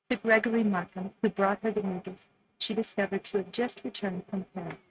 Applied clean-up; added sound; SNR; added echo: neural mask model RNNoise.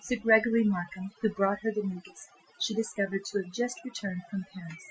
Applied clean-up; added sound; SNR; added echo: classical method Wiener filter.